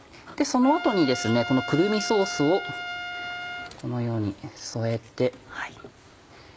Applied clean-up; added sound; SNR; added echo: none; Trumpet; 8 dB; none.